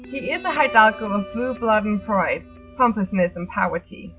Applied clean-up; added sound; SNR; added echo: none; Guitar; 15 dB; none.